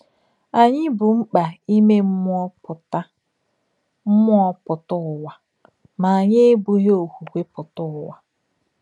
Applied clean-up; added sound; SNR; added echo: none; none; none; none.